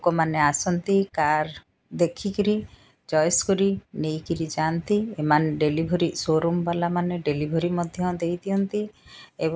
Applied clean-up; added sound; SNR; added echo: none; none; none; none.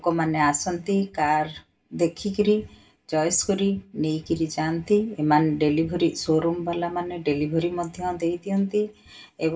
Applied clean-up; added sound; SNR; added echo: none; none; none; reverberation time 0.2 s.